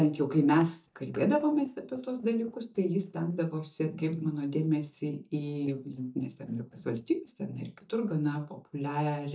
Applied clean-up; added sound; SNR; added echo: neural mask model DeepFilterNet 3.